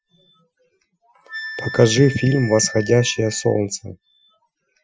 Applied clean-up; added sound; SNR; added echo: classical method Wiener filter.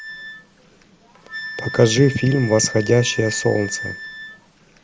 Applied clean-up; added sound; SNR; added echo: none; Wind instrument, woodwind instrument; 12 dB; none.